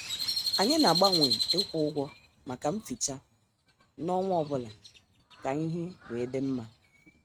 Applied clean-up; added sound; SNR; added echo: neural mask model RNNoise.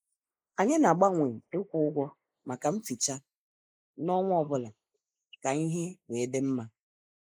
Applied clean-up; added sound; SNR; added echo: neural mask model Resemble Enhance denoiser.